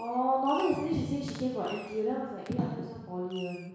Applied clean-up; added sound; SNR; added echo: none; Fireworks; 20 dB; reverberation time 1.1 s.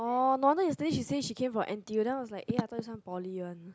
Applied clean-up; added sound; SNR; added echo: none; none; none; none.